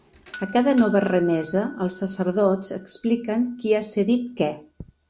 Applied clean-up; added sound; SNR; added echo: none; Doorbell; 10 dB; none.